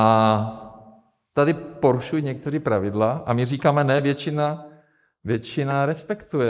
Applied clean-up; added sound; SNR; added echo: neural mask model Resemble Enhance denoiser.